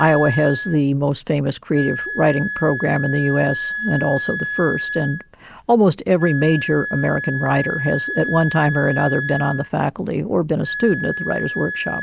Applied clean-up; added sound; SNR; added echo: none; Wind instrument, woodwind instrument; 8 dB; none.